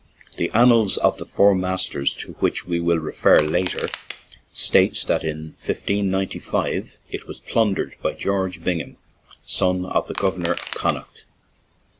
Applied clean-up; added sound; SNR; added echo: none; Crushing; 11 dB; none.